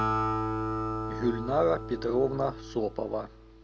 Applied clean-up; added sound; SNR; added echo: none; Acoustic guitar; 3 dB; none.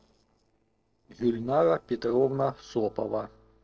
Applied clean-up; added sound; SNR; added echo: neural separator model SepFormer DNS4.